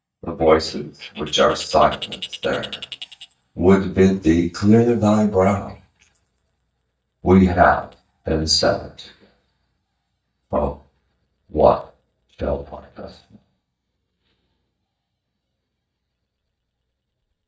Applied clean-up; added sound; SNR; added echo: neural mask model DeepFilterNet 3.